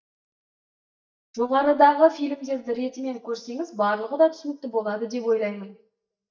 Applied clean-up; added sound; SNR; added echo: neural mask model DeepFilterNet 3.